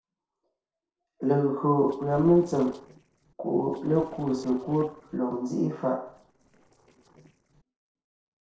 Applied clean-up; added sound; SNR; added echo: neural separator model SepFormer DNS4.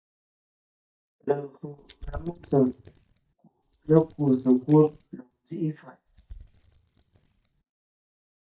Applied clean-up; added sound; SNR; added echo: neural mask model DeepFilterNet 3.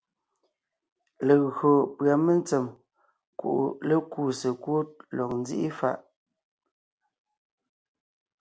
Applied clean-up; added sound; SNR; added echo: none; none; none; none.